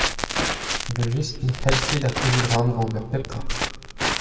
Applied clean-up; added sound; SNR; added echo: none; Crackle; 1 dB; reverberation time 1.7 s.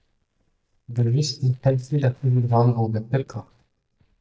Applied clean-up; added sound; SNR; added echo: neural mask model DeepFilterNet 3.